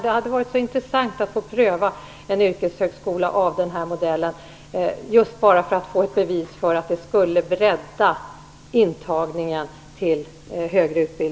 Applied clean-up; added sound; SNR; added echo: none; none; none; none.